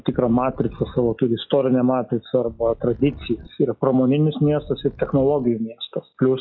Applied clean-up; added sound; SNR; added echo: classical method log-MMSE.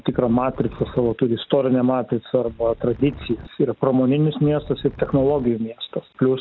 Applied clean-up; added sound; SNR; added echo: none; Wind; 17 dB; none.